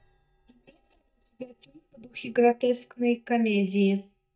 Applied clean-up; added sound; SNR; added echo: neural mask model DeepFilterNet 3.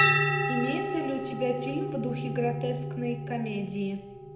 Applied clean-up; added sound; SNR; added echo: none; Bell; -2 dB; reverberation time 0.7 s.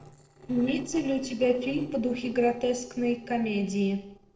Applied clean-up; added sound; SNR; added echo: neural separator model SepFormer DNS4.